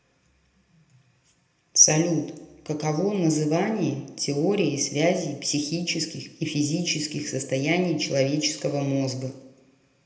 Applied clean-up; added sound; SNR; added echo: none; none; none; reverberation time 0.7 s.